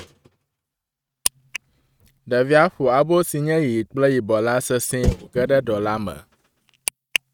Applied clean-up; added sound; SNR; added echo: neural mask model RNNoise.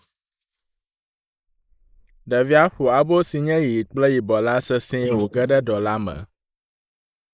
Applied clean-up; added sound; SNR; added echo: neural mask model Resemble Enhance denoiser.